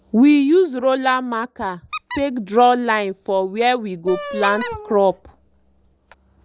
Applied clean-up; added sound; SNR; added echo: none; Wind instrument, woodwind instrument + Squeak; 13 dB; none.